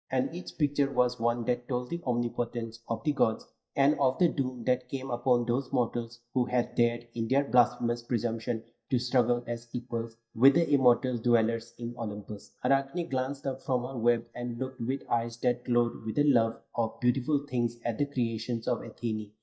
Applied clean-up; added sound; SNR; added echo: neural mask model DeepFilterNet 3.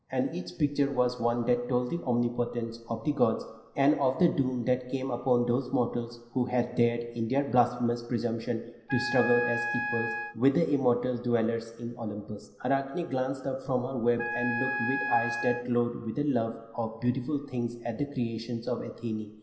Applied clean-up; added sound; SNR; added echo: none; Wind instrument, woodwind instrument; 5 dB; reverberation time 0.9 s.